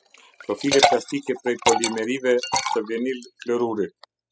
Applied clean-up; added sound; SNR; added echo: classical method spectral subtraction.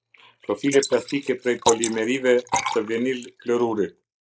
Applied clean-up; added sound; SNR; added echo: neural mask model Resemble Enhance denoiser.